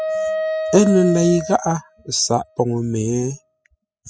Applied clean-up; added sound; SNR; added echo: classical method spectral subtraction.